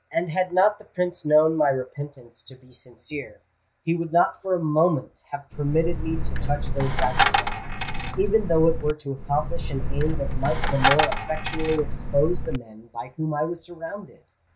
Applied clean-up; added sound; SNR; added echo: none; Coin (dropping); -1 dB; none.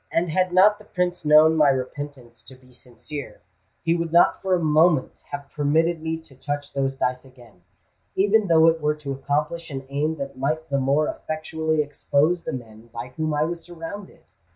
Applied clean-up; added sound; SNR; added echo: none; none; none; none.